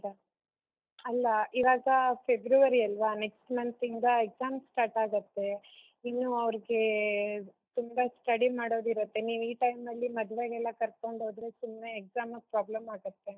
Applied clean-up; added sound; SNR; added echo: neural mask model DeepFilterNet 3.